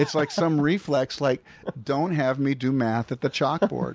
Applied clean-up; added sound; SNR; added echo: none; none; none; none.